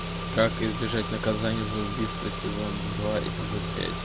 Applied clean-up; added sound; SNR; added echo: none; Engine / Car; 2 dB; none.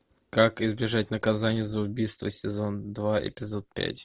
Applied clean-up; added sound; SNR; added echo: none; none; none; none.